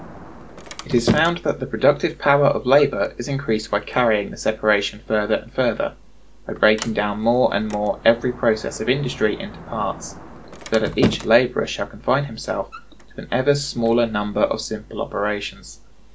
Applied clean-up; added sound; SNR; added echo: none; Sliding door; 12 dB; none.